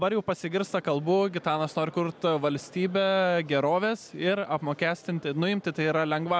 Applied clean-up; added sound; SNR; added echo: none; none; none; none.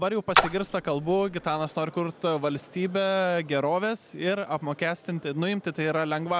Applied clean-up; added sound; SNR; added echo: none; Splash, splatter; 1 dB; none.